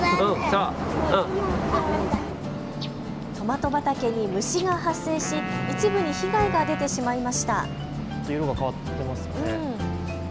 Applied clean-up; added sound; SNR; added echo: none; Wind instrument, woodwind instrument; 9 dB; none.